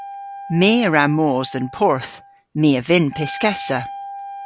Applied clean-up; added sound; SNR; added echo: none; Wind instrument, woodwind instrument; 15 dB; none.